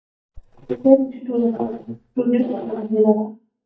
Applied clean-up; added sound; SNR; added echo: neural mask model DeepFilterNet 3.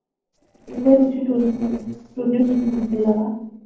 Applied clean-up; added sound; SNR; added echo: neural separator model SepFormer DNS4.